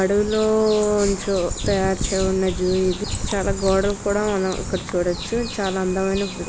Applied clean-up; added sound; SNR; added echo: none; Chewing, mastication; 19 dB; none.